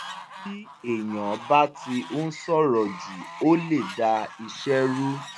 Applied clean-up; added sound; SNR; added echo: none; Fowl; 14 dB; none.